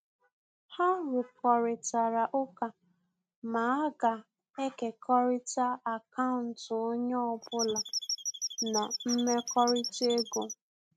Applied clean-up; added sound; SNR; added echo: neural mask model RNNoise.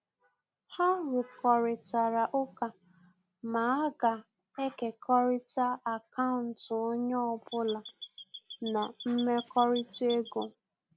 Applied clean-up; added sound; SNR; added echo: none; Squeak / Chirp, tweet; 5 dB; none.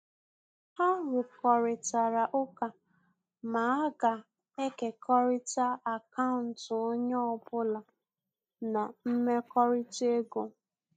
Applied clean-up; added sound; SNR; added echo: neural mask model DeepFilterNet 3.